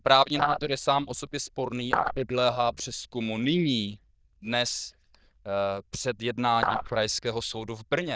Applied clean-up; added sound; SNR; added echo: neural diffusion model UNIVERSE++.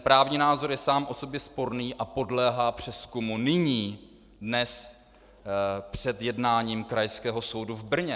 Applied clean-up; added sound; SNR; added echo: none; none; none; none.